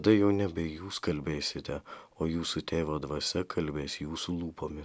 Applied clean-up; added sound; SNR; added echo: none; none; none; none.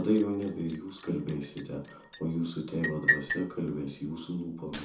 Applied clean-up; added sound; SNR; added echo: none; Liquid; 4 dB; reverberation time 0.7 s.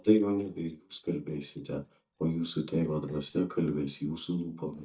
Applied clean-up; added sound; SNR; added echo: neural mask model DeepFilterNet 3.